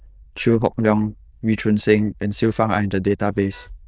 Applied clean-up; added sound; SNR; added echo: neural diffusion model UNIVERSE++.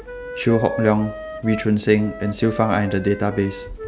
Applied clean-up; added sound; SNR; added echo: none; Wind instrument, woodwind instrument; 12 dB; none.